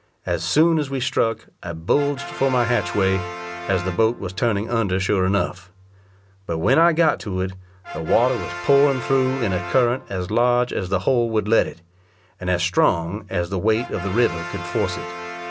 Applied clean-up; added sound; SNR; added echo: none; Brass instrument; 14 dB; none.